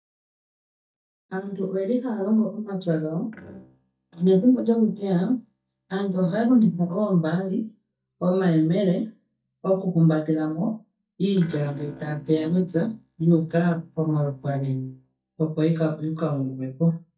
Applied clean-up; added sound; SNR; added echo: neural mask model DeepFilterNet 3.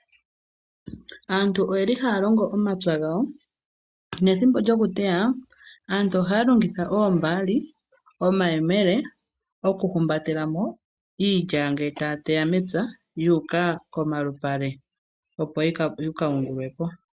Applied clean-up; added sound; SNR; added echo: none; none; none; none.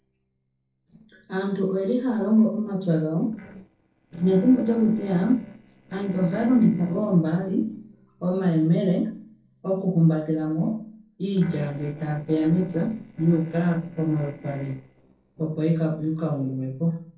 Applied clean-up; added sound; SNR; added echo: neural separator model SepFormer DNS4.